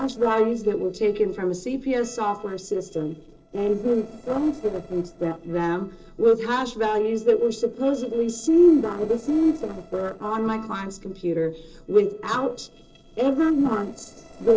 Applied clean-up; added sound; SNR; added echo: neural separator model SepFormer DNS4.